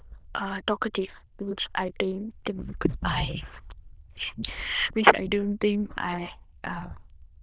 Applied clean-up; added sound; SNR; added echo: neural diffusion model UNIVERSE++.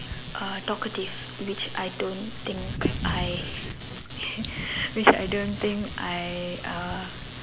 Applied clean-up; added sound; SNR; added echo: none; Thunder; 7 dB; none.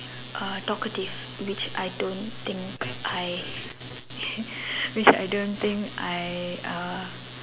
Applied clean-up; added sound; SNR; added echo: none; none; none; none.